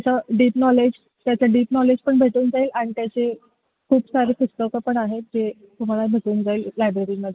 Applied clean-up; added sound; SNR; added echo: none; none; none; none.